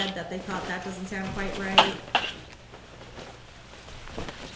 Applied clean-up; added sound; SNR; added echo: none; Zipper (clothing); -4 dB; none.